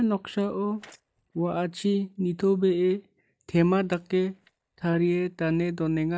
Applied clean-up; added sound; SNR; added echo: neural mask model DeepFilterNet 3.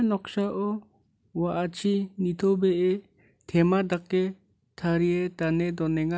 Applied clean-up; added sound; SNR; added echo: none; none; none; none.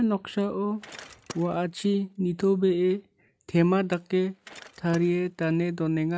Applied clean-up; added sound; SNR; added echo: neural mask model RNNoise.